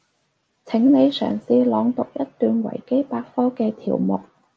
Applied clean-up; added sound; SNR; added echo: none; none; none; none.